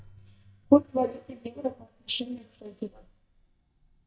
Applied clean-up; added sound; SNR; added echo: neural mask model DeepFilterNet 3.